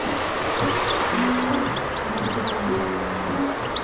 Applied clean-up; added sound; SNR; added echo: none; Bird; -4 dB; reverberation time 0.3 s.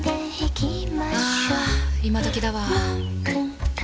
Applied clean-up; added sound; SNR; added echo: none; none; none; none.